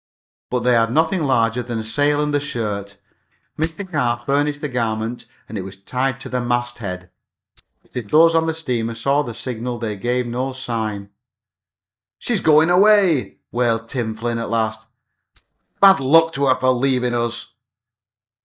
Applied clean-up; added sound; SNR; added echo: neural mask model DeepFilterNet 3.